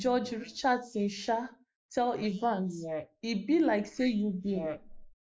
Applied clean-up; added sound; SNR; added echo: neural mask model Resemble Enhance denoiser.